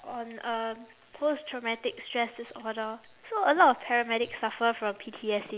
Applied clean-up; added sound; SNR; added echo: none; none; none; none.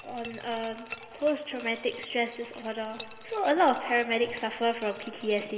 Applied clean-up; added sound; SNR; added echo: none; Glass; 18 dB; reverberation time 2.1 s.